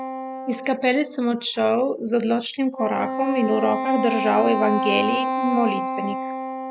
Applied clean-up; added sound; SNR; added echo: none; Wind instrument, woodwind instrument; 4 dB; none.